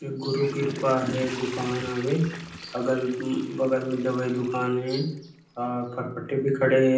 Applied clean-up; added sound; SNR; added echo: none; Toilet flush / Water; 15 dB; reverberation time 0.6 s.